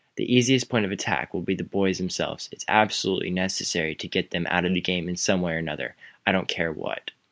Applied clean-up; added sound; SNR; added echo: none; none; none; none.